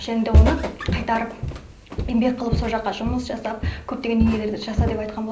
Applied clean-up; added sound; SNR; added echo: none; Walk, footsteps; -1 dB; reverberation time 0.5 s.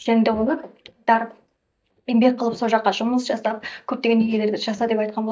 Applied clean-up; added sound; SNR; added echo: neural mask model DeepFilterNet 3.